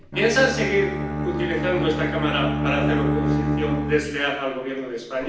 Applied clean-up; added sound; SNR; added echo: none; Bowed string instrument; 1 dB; reverberation time 0.9 s.